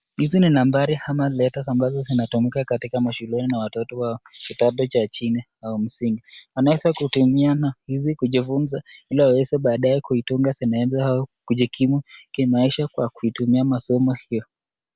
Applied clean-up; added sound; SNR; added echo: none; none; none; none.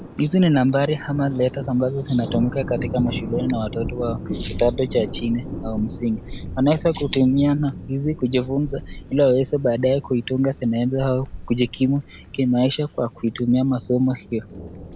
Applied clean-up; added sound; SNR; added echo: none; Thunder; 11 dB; none.